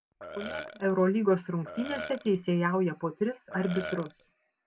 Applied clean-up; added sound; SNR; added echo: none; Burping, eructation; 11 dB; none.